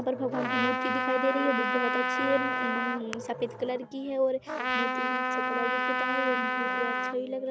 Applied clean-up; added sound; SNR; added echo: none; Trumpet; -2 dB; none.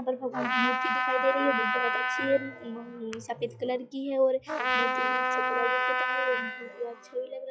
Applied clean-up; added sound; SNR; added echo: classical method log-MMSE.